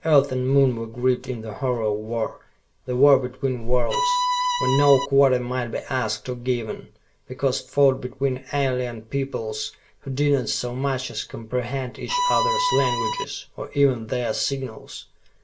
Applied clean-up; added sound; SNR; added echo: none; Bowed string instrument; 0 dB; reverberation time 0.2 s.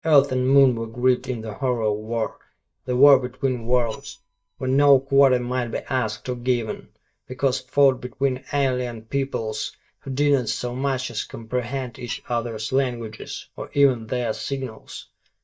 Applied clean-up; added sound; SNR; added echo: neural mask model DeepFilterNet 3.